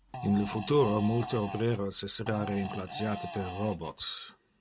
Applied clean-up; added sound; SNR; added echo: none; Fart; 10 dB; none.